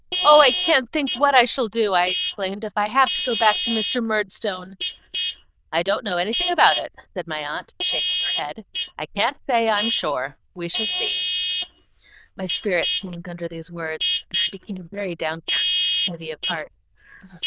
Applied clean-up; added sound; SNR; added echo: neural diffusion model UNIVERSE++.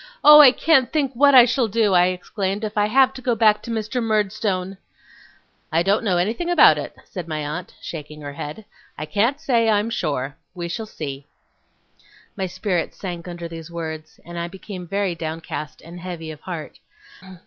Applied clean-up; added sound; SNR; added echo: none; none; none; none.